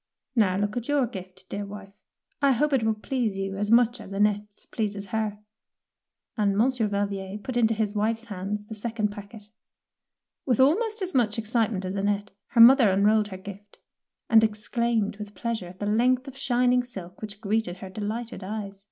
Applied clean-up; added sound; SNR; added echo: none; none; none; none.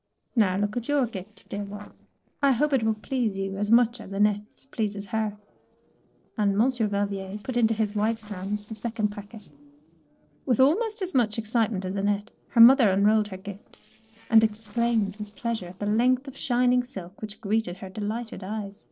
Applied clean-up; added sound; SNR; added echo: neural separator model SepFormer DNS4.